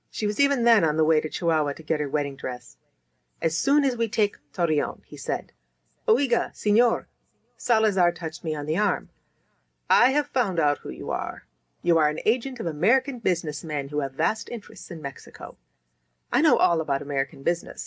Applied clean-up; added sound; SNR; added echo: none; none; none; reverberation time 0.3 s.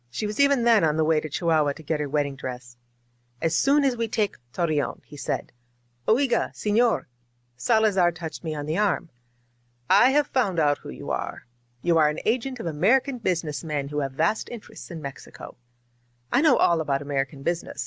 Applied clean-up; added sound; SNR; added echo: none; none; none; none.